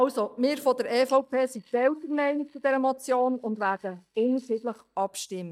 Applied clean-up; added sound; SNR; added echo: neural mask model DeepFilterNet 3.